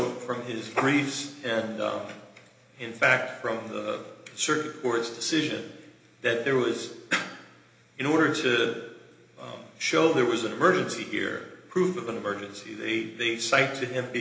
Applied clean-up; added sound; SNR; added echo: none; none; none; reverberation time 1.0 s.